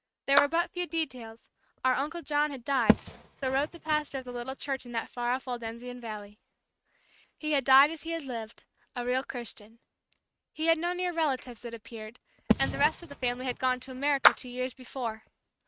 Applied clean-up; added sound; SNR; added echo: neural mask model RNNoise.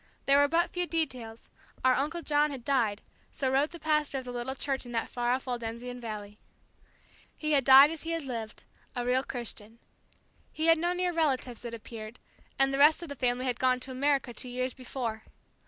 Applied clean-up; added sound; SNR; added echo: none; none; none; none.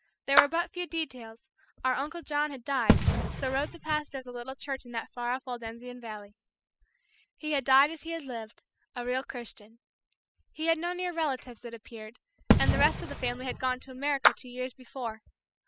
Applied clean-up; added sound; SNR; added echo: classical method spectral subtraction.